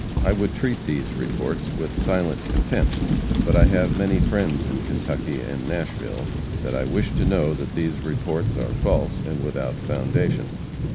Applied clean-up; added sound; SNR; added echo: none; Thunder / Rain; -2 dB; none.